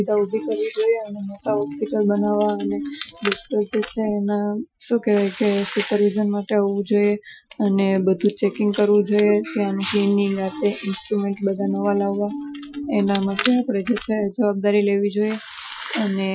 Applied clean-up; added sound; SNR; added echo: classical method Wiener filter.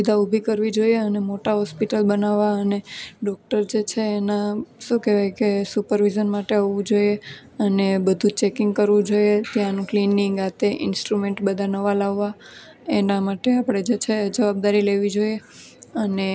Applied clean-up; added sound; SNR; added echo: none; none; none; none.